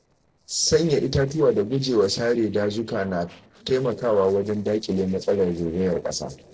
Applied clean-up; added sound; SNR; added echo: neural separator model SepFormer DNS4.